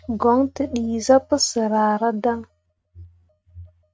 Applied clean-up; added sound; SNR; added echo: neural mask model RNNoise.